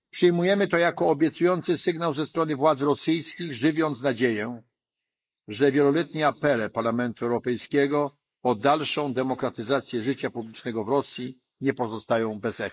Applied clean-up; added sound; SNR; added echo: neural mask model Resemble Enhance denoiser.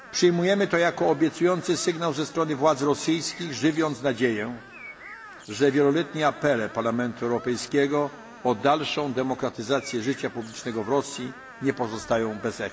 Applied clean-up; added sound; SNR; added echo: none; Screech + Bird; 19 dB; none.